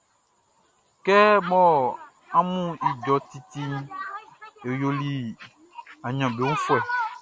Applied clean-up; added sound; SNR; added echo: none; none; none; none.